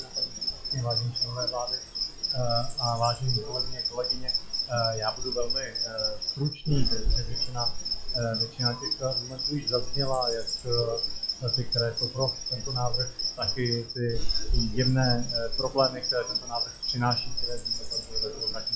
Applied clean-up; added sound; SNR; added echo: classical method log-MMSE.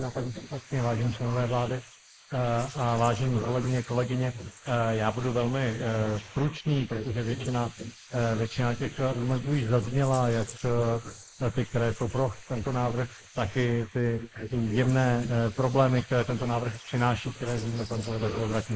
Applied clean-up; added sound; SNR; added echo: neural mask model Resemble Enhance denoiser.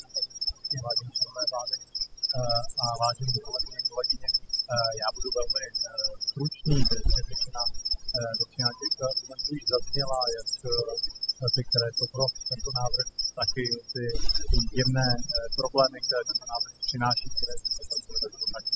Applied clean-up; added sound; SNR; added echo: classical method spectral subtraction.